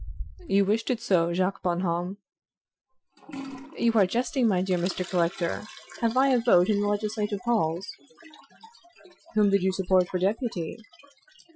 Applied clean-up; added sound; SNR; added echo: classical method Wiener filter.